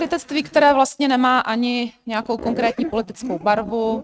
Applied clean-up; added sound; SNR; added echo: neural mask model RNNoise.